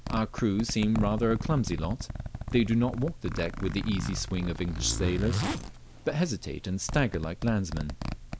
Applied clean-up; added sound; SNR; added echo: none; Zipper (clothing); 6 dB; none.